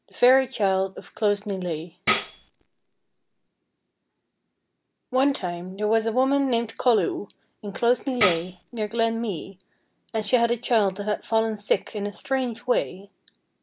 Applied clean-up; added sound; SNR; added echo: none; Tambourine; 6 dB; none.